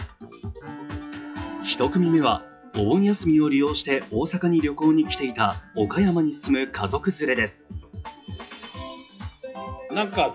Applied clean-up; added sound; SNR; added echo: classical method WPE with log-MMSE.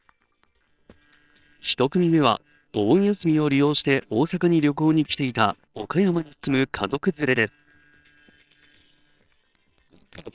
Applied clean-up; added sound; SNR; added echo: neural separator model SepFormer WHAMR!.